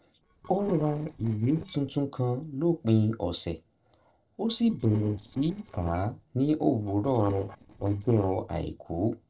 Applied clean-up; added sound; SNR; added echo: neural separator model SepFormer DNS4.